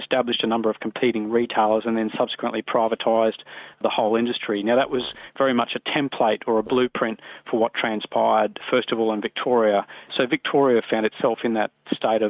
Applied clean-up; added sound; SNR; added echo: neural mask model RNNoise.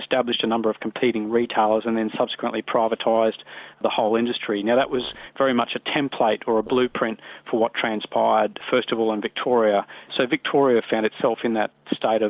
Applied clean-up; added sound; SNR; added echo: neural separator model SepFormer DNS4.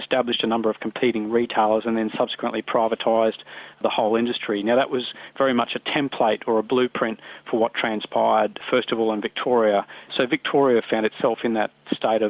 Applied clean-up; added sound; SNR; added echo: none; none; none; none.